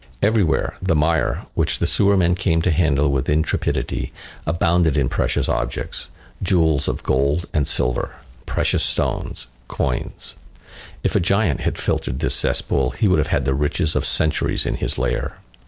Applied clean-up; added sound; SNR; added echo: neural separator model SepFormer DNS4.